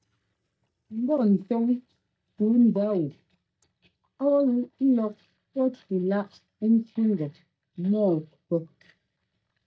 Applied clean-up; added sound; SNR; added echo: neural mask model DeepFilterNet 3.